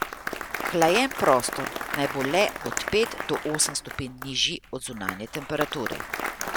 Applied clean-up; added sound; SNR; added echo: none; Applause; 6 dB; none.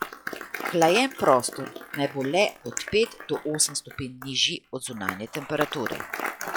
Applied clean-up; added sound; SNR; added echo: classical method log-MMSE.